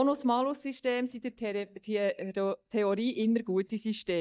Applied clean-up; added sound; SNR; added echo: neural mask model DeepFilterNet 3.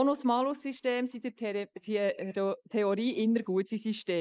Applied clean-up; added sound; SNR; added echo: neural mask model Resemble Enhance denoiser.